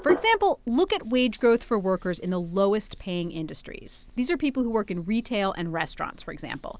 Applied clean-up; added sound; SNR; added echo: none; Hands; 11 dB; none.